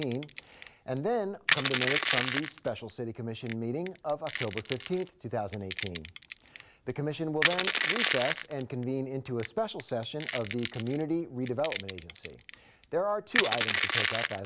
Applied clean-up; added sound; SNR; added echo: none; Crushing; -1 dB; none.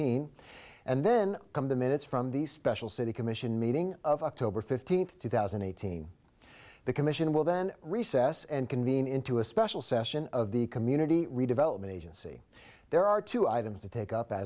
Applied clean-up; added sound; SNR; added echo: none; none; none; none.